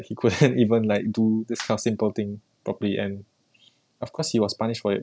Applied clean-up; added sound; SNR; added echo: none; none; none; none.